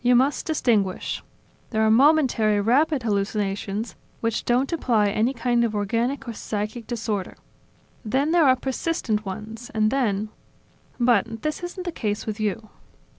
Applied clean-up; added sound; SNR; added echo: none; none; none; none.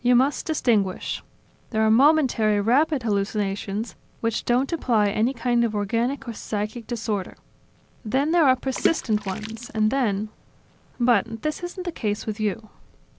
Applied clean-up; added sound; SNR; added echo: none; Water / Splash, splatter; 10 dB; none.